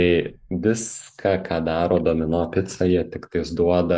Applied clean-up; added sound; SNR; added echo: neural mask model Resemble Enhance denoiser.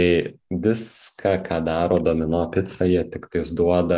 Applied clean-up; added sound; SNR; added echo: none; none; none; none.